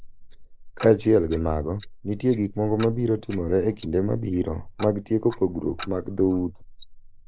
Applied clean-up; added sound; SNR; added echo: neural mask model Resemble Enhance denoiser.